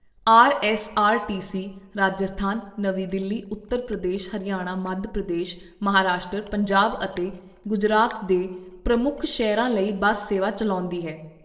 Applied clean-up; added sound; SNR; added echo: neural separator model SepFormer DNS4.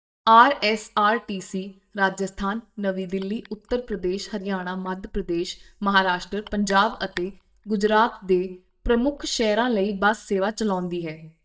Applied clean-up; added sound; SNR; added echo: neural mask model DeepFilterNet 3.